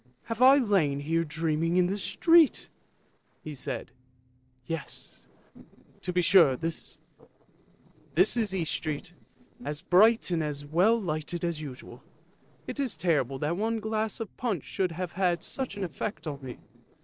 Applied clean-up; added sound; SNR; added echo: neural separator model SepFormer DNS4.